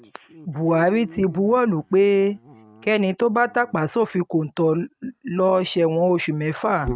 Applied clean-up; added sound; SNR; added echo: neural mask model RNNoise.